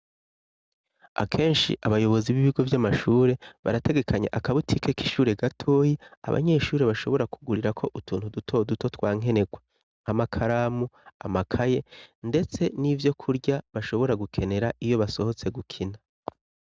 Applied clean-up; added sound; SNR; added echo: none; none; none; none.